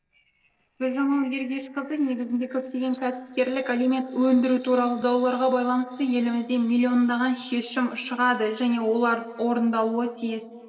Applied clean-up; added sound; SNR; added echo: neural separator model SepFormer DNS4.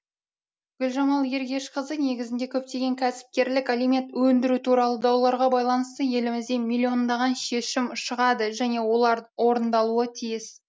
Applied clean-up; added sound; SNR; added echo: none; none; none; none.